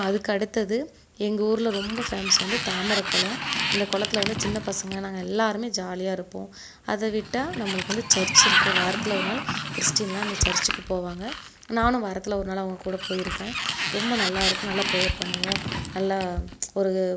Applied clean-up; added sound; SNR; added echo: none; Sliding door; 3 dB; none.